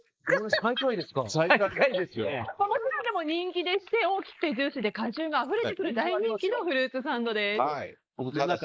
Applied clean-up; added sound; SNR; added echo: neural mask model Resemble Enhance denoiser.